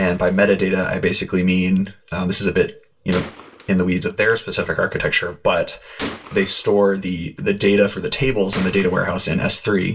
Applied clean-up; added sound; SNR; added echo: none; Gunshot, gunfire; 18 dB; reverberation time 0.2 s.